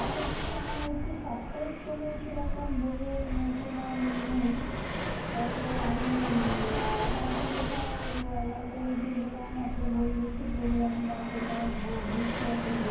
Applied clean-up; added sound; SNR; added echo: none; Fixed-wing aircraft, airplane; 0 dB; reverberation time 0.9 s.